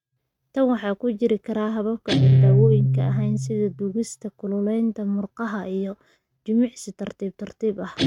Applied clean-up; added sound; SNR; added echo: neural mask model RNNoise.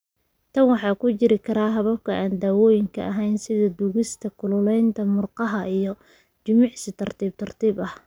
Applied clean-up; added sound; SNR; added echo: none; none; none; none.